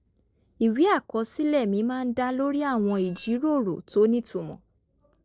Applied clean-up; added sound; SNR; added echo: neural separator model SepFormer DNS4.